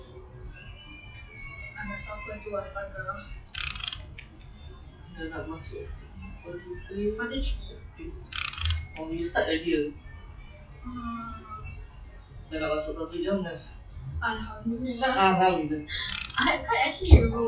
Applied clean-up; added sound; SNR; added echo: classical method WPE with log-MMSE.